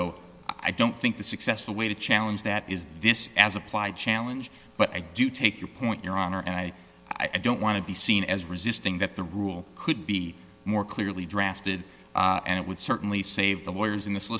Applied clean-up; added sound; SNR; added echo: none; none; none; none.